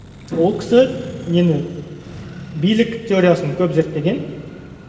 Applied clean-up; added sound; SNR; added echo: none; Accelerating, revving, vroom; 17 dB; reverberation time 2.9 s.